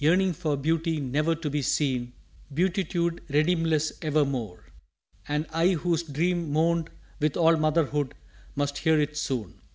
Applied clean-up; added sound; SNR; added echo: none; none; none; none.